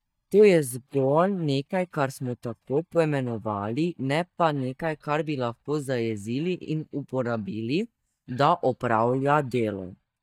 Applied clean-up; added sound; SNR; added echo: neural mask model DeepFilterNet 3.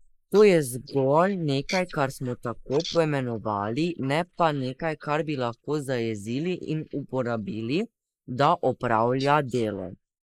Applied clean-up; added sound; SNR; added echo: neural mask model Resemble Enhance denoiser.